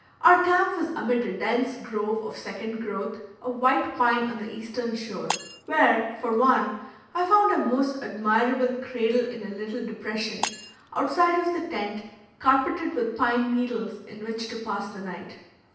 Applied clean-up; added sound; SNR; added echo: none; Shatter; 14 dB; reverberation time 0.9 s.